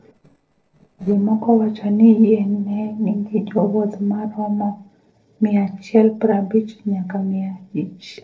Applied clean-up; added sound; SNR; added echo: neural separator model SepFormer DNS4.